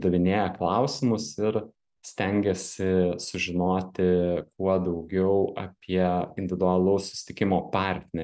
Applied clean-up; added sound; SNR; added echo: none; none; none; none.